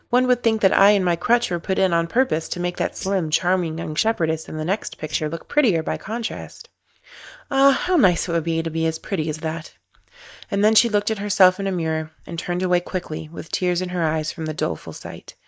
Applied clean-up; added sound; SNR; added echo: neural mask model DeepFilterNet 3.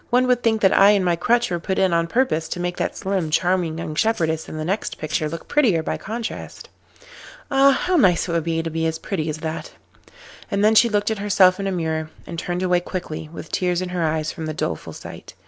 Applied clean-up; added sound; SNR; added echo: neural separator model SepFormer DNS4.